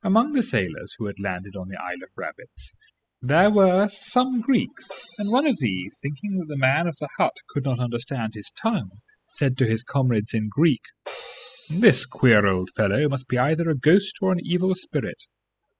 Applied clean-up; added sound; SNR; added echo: classical method spectral subtraction.